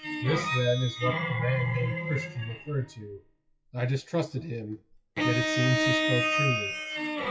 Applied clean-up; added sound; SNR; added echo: classical method WPE with log-MMSE.